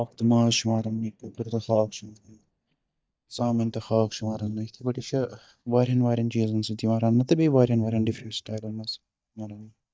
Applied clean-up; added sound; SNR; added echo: neural mask model DeepFilterNet 3.